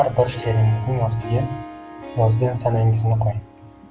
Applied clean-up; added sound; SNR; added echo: none; Harp; 16 dB; none.